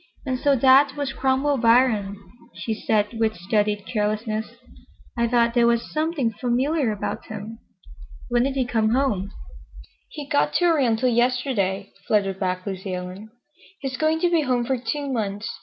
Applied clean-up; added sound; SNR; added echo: none; none; none; none.